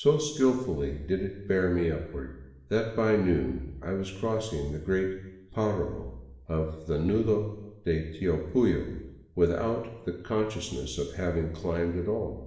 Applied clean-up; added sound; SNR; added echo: none; none; none; reverberation time 1.0 s.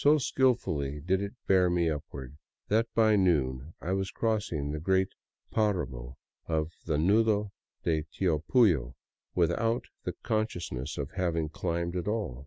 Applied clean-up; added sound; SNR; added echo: none; none; none; none.